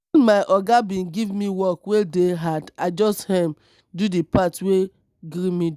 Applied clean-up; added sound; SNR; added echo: none; none; none; none.